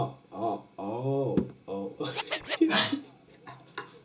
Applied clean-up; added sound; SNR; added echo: none; Scratching (performance technique); 2 dB; reverberation time 0.2 s.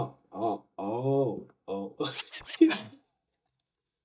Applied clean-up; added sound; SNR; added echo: neural mask model DeepFilterNet 3.